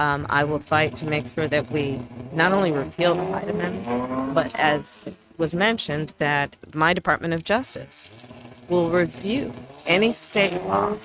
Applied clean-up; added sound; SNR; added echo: neural mask model RNNoise.